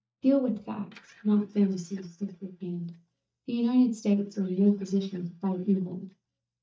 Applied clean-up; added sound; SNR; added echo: neural mask model DeepFilterNet 3.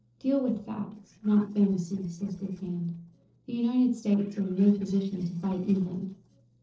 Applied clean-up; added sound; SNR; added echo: neural separator model SepFormer DNS4.